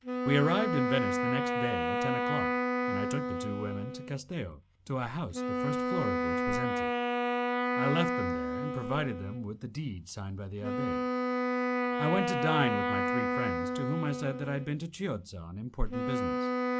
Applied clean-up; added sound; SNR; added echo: none; Wind instrument, woodwind instrument; -2 dB; none.